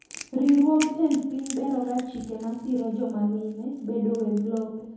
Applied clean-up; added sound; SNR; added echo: none; Crackle; 19 dB; reverberation time 2.0 s.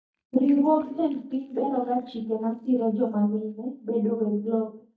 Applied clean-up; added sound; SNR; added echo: neural mask model DeepFilterNet 3.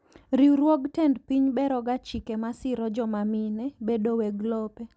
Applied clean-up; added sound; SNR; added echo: none; none; none; none.